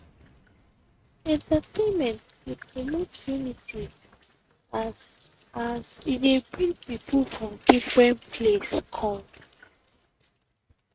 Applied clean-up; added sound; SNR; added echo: neural mask model RNNoise.